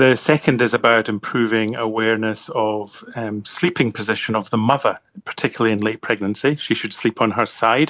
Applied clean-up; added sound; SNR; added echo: none; none; none; none.